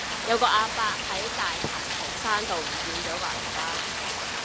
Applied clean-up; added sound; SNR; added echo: none; Rain; 1 dB; none.